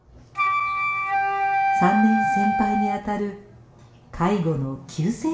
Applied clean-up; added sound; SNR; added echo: none; Wind instrument, woodwind instrument; -3 dB; reverberation time 0.6 s.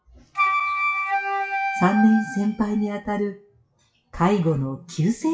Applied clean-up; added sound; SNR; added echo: classical method WPE with log-MMSE.